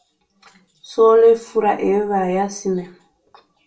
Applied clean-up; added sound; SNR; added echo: none; none; none; reverberation time 0.3 s.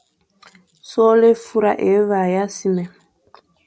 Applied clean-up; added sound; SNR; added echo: none; none; none; none.